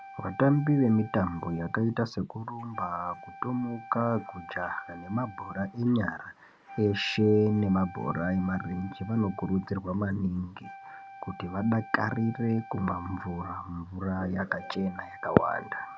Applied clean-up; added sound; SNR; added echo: none; Wind instrument, woodwind instrument; 18 dB; none.